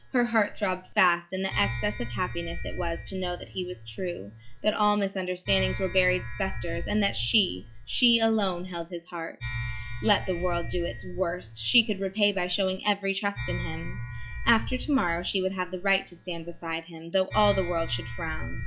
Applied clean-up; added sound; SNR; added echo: classical method log-MMSE.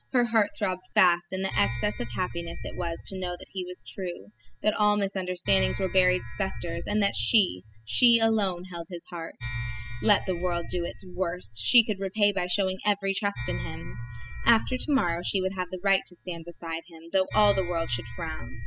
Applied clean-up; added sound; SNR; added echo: classical method spectral subtraction.